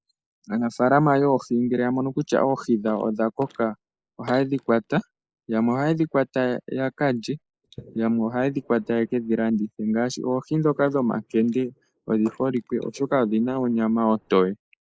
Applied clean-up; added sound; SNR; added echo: neural mask model Resemble Enhance denoiser.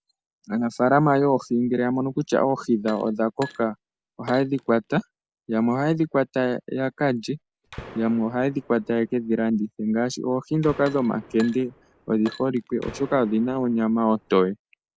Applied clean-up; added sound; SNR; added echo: none; Glass + Gunshot, gunfire; 19 dB; none.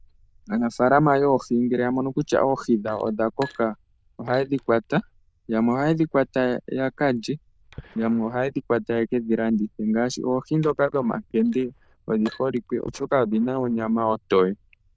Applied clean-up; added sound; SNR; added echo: neural diffusion model UNIVERSE++.